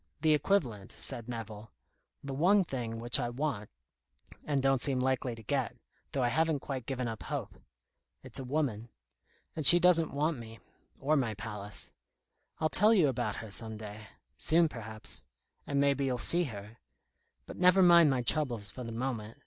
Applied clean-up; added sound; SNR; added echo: none; none; none; none.